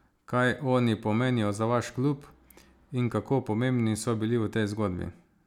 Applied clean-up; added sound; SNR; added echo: none; none; none; none.